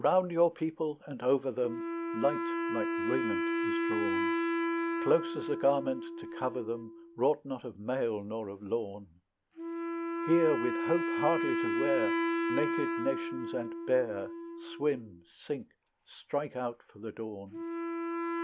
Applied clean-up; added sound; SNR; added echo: none; Wind instrument, woodwind instrument; 2 dB; none.